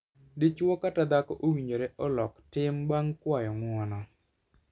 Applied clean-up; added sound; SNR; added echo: none; none; none; none.